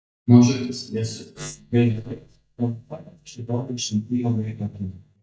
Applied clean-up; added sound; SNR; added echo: neural mask model DeepFilterNet 3.